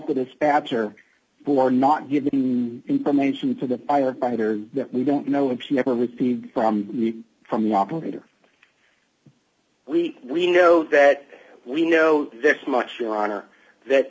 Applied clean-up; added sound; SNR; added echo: none; none; none; none.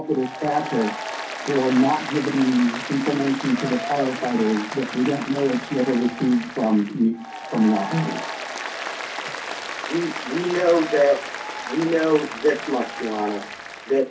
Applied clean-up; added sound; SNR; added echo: none; Applause; 9 dB; reverberation time 0.3 s.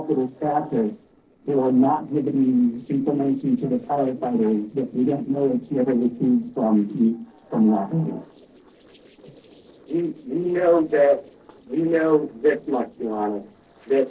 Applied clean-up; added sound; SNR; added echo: neural separator model SepFormer DNS4.